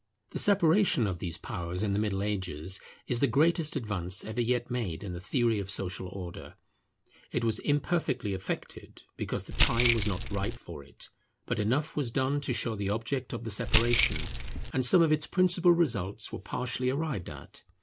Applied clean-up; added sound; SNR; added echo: none; Keys jangling; -2 dB; none.